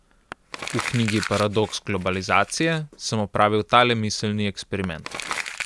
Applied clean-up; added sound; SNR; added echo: none; Crumpling, crinkling; 12 dB; none.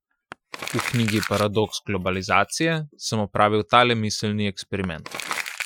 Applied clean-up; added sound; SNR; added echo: classical method Wiener filter.